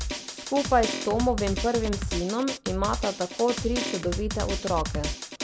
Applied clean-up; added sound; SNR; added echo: none; Drum; 4 dB; none.